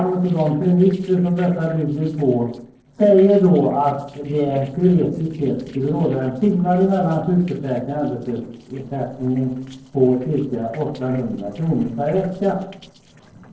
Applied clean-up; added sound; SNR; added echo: neural separator model SepFormer DNS4.